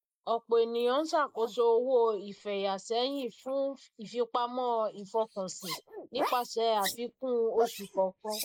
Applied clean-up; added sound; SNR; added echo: neural mask model Resemble Enhance denoiser.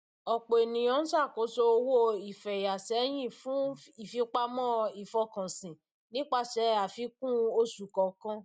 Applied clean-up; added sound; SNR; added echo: none; none; none; none.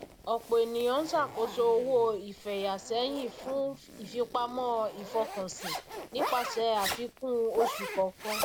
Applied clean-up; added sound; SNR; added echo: none; Zipper (clothing); 9 dB; none.